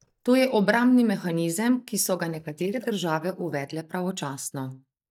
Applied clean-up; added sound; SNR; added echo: neural mask model DeepFilterNet 3.